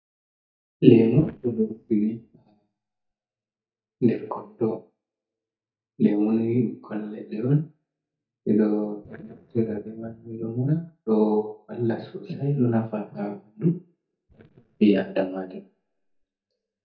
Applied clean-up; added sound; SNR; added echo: neural mask model DeepFilterNet 3.